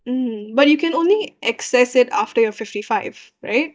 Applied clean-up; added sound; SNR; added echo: neural mask model DeepFilterNet 3.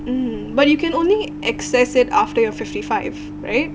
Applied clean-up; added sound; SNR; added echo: none; Microwave oven; 12 dB; none.